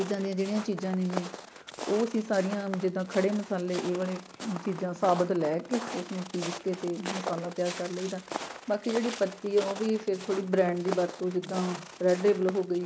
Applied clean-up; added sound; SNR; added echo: none; Walk, footsteps; 11 dB; none.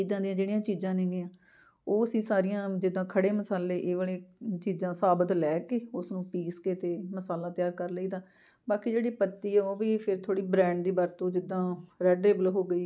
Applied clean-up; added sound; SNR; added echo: none; none; none; none.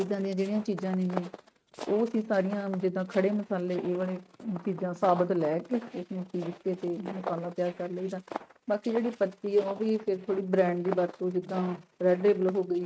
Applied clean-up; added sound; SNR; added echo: neural mask model RNNoise.